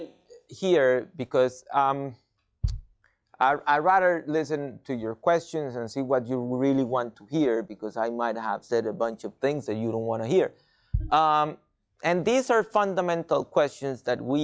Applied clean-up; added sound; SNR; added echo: classical method log-MMSE.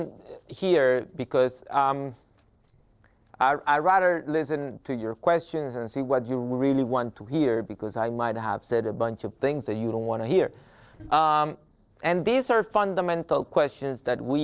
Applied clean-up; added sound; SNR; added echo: neural separator model SepFormer DNS4.